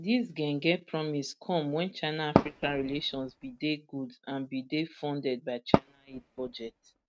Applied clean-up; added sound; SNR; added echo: neural mask model RNNoise.